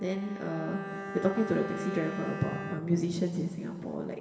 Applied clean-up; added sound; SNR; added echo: none; Bowed string instrument; 8 dB; reverberation time 2.5 s.